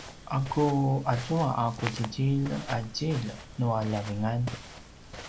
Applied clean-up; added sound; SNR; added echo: none; Walk, footsteps; 13 dB; none.